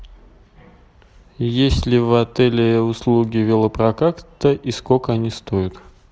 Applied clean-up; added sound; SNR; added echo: none; none; none; none.